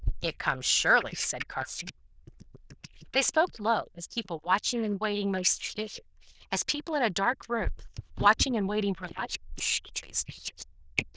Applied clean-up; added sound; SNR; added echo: neural diffusion model UNIVERSE++.